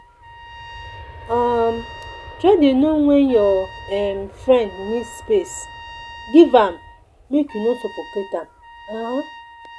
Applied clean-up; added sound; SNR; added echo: none; Trumpet + Aircraft; 18 dB; none.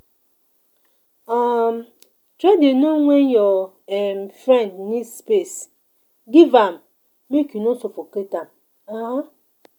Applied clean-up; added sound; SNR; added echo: none; none; none; none.